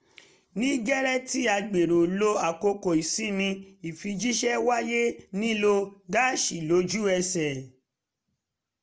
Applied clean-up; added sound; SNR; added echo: none; none; none; none.